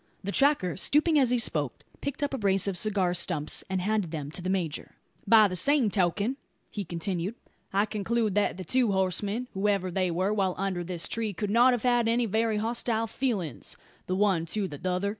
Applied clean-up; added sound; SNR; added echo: none; none; none; none.